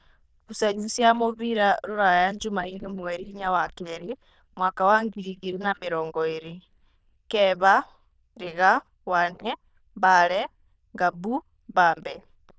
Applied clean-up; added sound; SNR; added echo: neural diffusion model UNIVERSE++.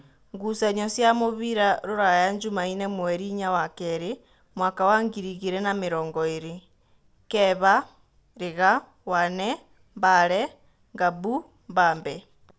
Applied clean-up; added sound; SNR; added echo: none; none; none; none.